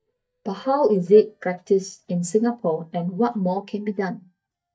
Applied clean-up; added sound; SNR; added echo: neural mask model DeepFilterNet 3.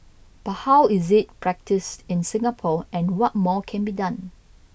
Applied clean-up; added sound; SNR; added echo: none; none; none; none.